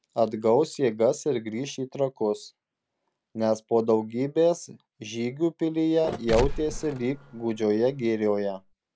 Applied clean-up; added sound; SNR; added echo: none; Mechanisms; 8 dB; none.